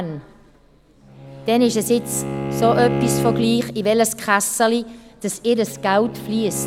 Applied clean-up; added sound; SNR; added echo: none; Bowed string instrument; 7 dB; none.